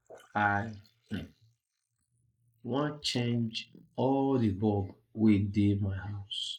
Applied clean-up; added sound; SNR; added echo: neural mask model Resemble Enhance denoiser.